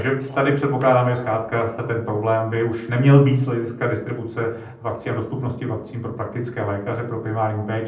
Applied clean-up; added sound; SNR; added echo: neural separator model SepFormer DNS4.